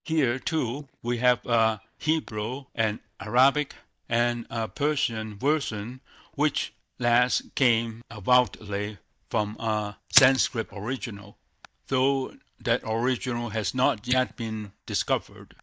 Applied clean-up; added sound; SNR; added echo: neural mask model DeepFilterNet 3.